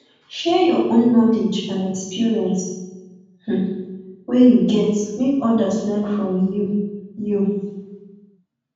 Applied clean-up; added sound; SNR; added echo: none; none; none; reverberation time 1.2 s.